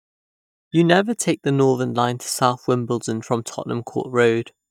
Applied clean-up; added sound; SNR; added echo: neural mask model DeepFilterNet 3.